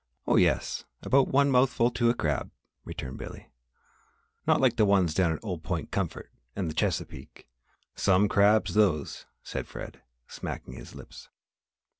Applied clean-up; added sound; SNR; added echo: none; none; none; none.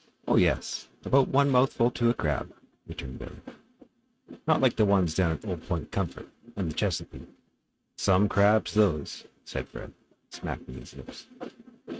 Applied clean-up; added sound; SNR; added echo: neural mask model RNNoise.